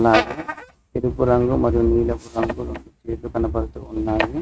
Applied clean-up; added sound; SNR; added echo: neural mask model RNNoise.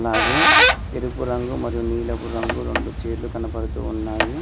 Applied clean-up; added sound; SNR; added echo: none; Squeak; -5 dB; none.